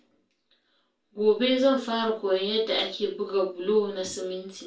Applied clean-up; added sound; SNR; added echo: none; none; none; reverberation time 0.2 s.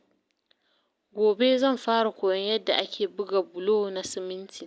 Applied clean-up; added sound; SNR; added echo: none; none; none; none.